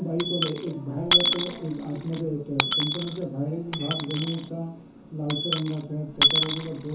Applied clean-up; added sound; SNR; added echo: none; Coin (dropping) / Dishes, pots, and pans; -2 dB; reverberation time 0.9 s.